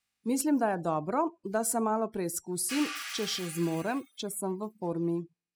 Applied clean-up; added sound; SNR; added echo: classical method spectral subtraction.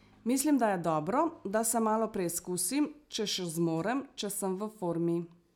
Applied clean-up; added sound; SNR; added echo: none; none; none; none.